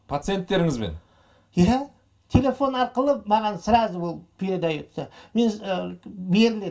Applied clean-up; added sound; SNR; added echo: none; none; none; reverberation time 0.2 s.